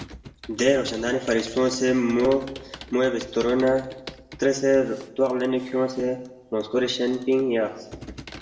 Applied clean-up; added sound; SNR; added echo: none; Computer keyboard; 19 dB; reverberation time 0.8 s.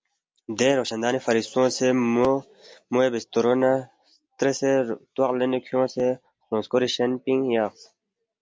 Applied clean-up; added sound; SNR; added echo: none; none; none; none.